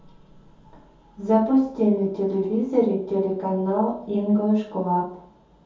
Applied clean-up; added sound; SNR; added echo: none; none; none; reverberation time 0.6 s.